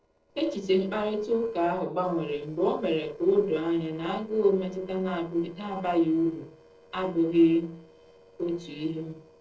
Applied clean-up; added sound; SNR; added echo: neural separator model SepFormer DNS4.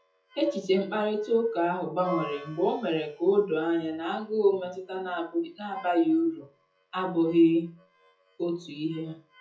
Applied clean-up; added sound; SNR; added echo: classical method WPE with log-MMSE.